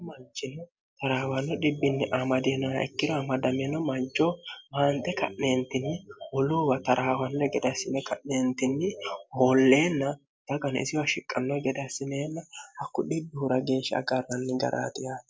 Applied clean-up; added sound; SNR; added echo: none; none; none; none.